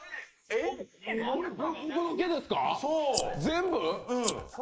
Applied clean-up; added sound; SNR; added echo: neural mask model Resemble Enhance denoiser.